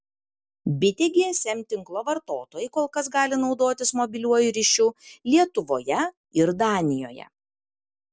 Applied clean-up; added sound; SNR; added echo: none; none; none; none.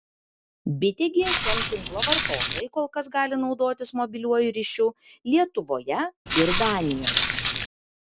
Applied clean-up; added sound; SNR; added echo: none; Walk, footsteps; -3 dB; none.